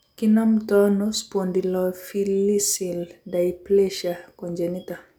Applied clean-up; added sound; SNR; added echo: none; none; none; none.